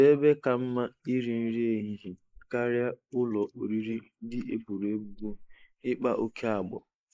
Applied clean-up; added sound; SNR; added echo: neural mask model Resemble Enhance denoiser.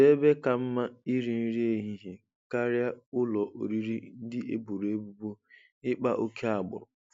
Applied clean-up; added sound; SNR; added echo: none; none; none; none.